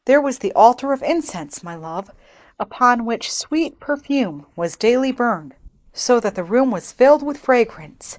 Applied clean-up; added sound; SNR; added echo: neural mask model Resemble Enhance denoiser.